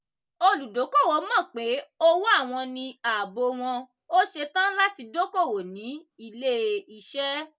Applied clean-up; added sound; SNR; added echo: none; none; none; none.